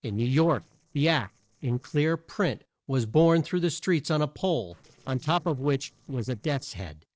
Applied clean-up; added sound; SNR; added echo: neural separator model SepFormer DNS4.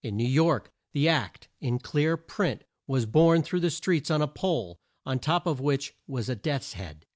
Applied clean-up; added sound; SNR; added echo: none; none; none; none.